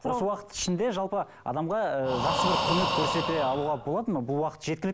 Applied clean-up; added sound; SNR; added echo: none; Breathing; 2 dB; none.